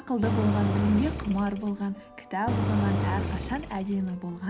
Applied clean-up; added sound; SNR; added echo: none; Engine; 1 dB; none.